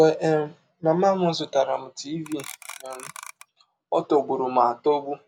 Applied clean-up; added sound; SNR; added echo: none; Clock; 17 dB; none.